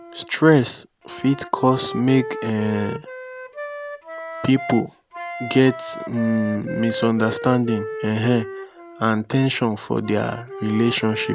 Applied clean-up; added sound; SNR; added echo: none; Wind instrument, woodwind instrument; 11 dB; none.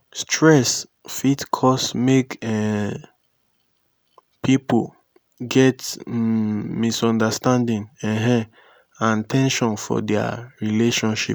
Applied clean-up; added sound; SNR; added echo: none; none; none; none.